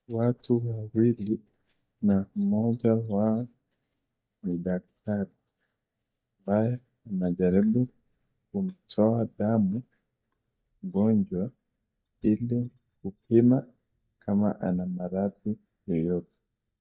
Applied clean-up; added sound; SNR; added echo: neural mask model DeepFilterNet 3.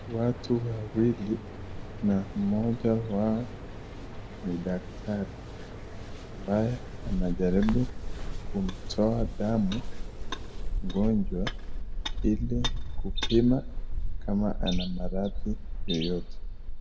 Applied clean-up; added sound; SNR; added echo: none; Mechanical fan; 2 dB; reverberation time 1.1 s.